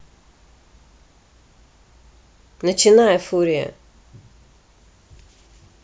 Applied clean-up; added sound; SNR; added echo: none; none; none; none.